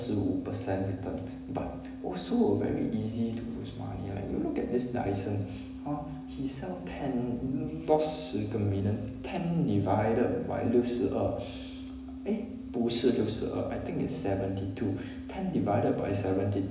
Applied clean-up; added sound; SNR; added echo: none; none; none; reverberation time 1.0 s.